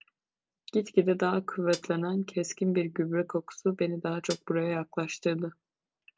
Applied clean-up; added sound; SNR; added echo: none; Hi-hat; 17 dB; none.